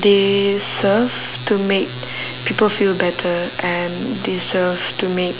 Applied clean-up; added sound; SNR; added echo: none; none; none; none.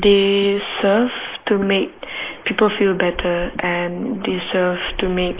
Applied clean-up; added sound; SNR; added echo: neural mask model Resemble Enhance denoiser.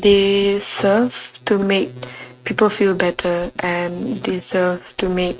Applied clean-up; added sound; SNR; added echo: neural mask model RNNoise.